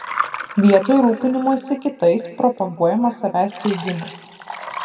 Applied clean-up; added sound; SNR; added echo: none; Liquid; 13 dB; reverberation time 1.6 s.